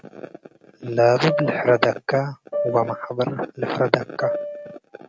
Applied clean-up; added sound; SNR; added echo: none; Piano; 4 dB; none.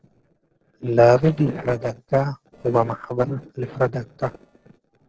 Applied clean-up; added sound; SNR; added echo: neural separator model SepFormer DNS4.